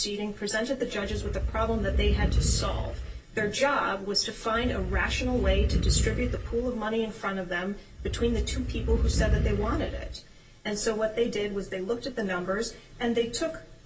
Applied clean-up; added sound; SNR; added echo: none; Animal; -2 dB; reverberation time 0.1 s.